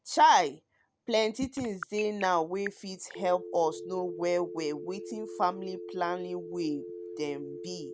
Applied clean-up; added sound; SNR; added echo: none; Telephone; 12 dB; none.